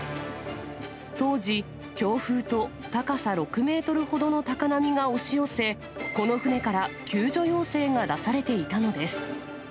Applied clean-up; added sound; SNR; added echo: none; none; none; none.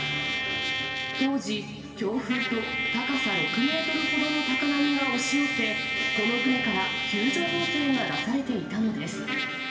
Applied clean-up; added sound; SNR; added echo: none; Trumpet; 1 dB; reverberation time 2.0 s.